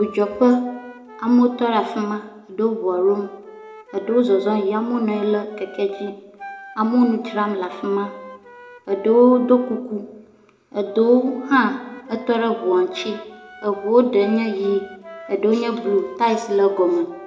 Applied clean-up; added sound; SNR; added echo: none; Wind instrument, woodwind instrument; 20 dB; reverberation time 0.6 s.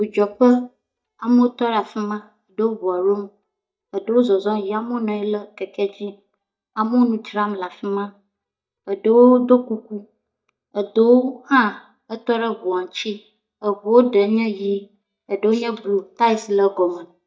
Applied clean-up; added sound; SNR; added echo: neural mask model DeepFilterNet 3.